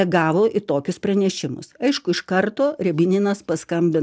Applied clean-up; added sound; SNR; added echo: none; none; none; none.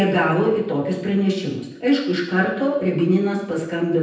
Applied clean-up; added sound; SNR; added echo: none; none; none; reverberation time 0.9 s.